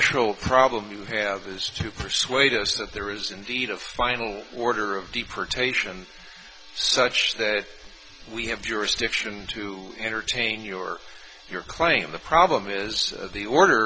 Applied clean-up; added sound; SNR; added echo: none; none; none; none.